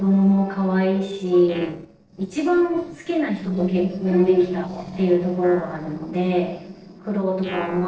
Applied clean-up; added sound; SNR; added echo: neural separator model SepFormer DNS4.